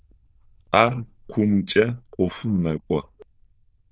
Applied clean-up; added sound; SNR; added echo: neural diffusion model UNIVERSE++.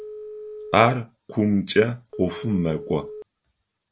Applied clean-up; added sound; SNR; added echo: none; Telephone; 15 dB; none.